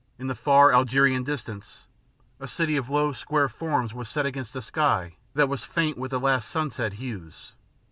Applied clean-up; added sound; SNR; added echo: none; none; none; none.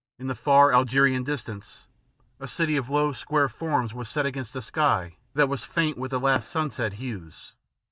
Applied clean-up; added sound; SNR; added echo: neural mask model DeepFilterNet 3.